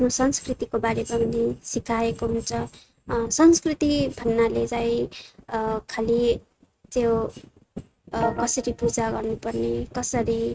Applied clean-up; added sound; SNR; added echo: neural mask model RNNoise.